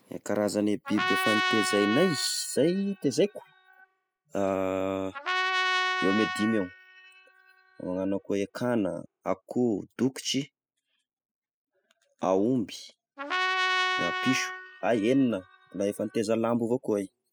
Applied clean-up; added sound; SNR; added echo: classical method spectral subtraction.